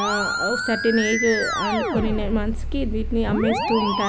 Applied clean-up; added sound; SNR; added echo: none; Musical instrument; 1 dB; none.